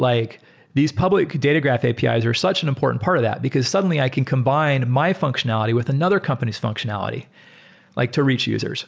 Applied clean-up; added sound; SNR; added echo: none; none; none; none.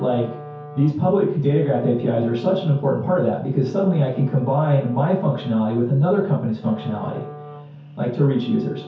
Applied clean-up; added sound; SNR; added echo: none; Wind instrument, woodwind instrument; 17 dB; reverberation time 0.6 s.